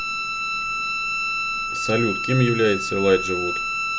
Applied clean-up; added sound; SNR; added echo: none; Bowed string instrument; 2 dB; none.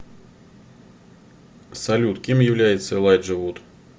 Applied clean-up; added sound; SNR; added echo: none; none; none; none.